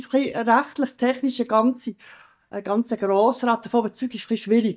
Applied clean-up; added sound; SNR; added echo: neural mask model DeepFilterNet 3.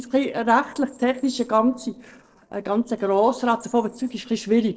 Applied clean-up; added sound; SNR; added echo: neural separator model SepFormer DNS4.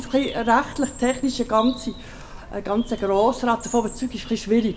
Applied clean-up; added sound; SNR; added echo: none; Bird; 15 dB; reverberation time 0.3 s.